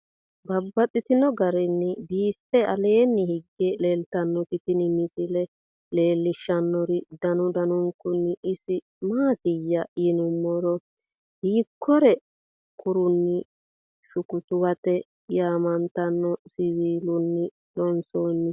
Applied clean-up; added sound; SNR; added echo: none; none; none; none.